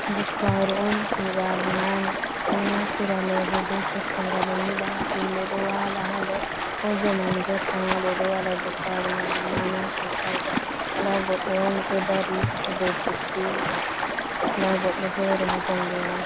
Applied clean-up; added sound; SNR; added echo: none; Stream; -1 dB; none.